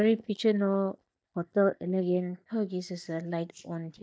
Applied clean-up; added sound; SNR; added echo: neural mask model DeepFilterNet 3.